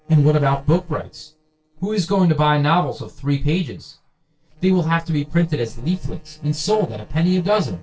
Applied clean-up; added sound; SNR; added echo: neural separator model SepFormer DNS4.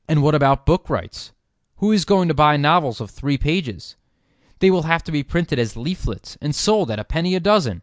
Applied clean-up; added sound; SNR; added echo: none; none; none; none.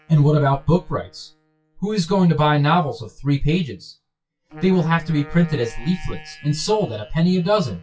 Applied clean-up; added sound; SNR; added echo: classical method WPE with log-MMSE.